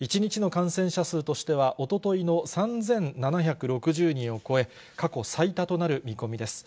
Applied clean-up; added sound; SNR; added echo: none; none; none; none.